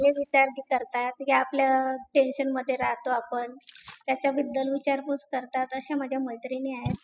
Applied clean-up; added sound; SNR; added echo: classical method spectral subtraction.